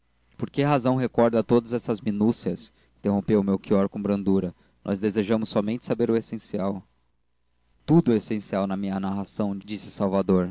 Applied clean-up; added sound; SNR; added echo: none; none; none; none.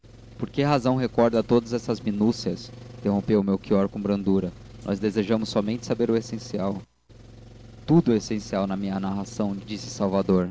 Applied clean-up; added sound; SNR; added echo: none; Engine; 18 dB; none.